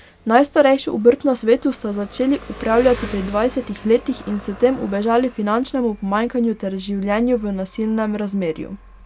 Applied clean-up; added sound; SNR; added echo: none; Engine; 20 dB; none.